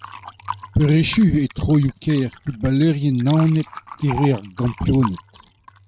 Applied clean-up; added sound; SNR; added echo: neural mask model RNNoise.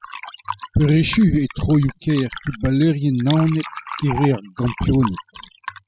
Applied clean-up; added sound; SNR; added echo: classical method spectral subtraction.